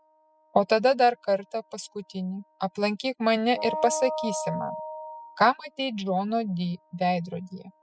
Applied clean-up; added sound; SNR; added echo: classical method spectral subtraction.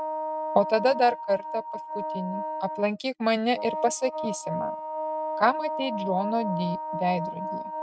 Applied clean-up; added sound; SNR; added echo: neural mask model RNNoise.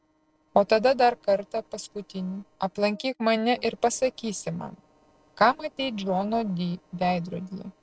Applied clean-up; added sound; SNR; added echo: neural separator model SepFormer DNS4.